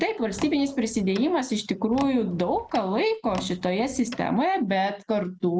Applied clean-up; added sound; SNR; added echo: none; Door; 16 dB; none.